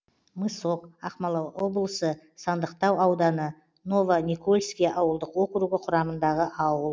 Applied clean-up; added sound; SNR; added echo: none; none; none; none.